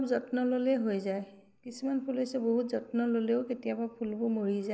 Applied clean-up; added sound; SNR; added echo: none; none; none; none.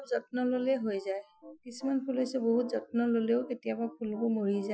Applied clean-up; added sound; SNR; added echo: classical method Wiener filter.